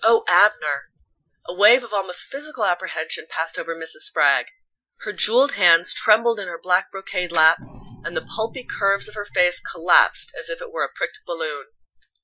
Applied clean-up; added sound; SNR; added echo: classical method Wiener filter.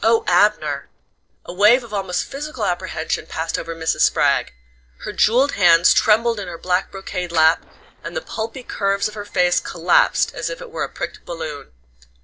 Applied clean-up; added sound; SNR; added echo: neural separator model SepFormer DNS4.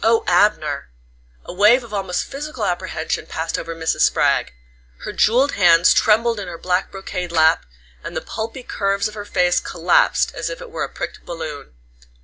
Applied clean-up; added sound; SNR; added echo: none; none; none; none.